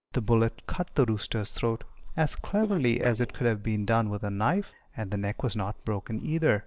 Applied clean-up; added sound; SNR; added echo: neural separator model SepFormer DNS4.